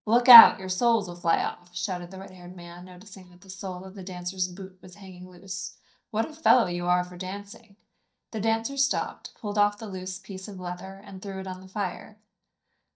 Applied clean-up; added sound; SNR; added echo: neural mask model DeepFilterNet 3.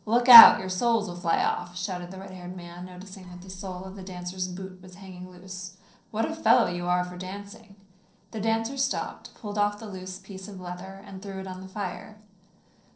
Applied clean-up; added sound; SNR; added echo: neural separator model SepFormer DNS4.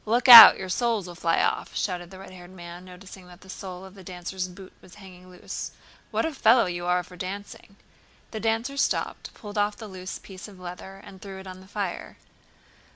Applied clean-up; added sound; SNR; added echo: none; none; none; none.